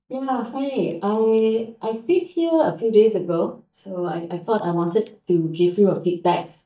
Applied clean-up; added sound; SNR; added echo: neural mask model DeepFilterNet 3.